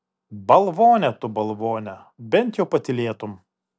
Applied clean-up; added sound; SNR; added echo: none; none; none; none.